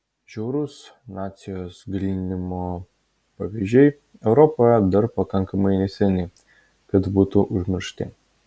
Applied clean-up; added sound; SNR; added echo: none; none; none; none.